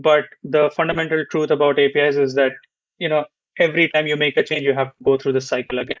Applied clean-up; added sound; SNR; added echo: neural mask model Resemble Enhance denoiser.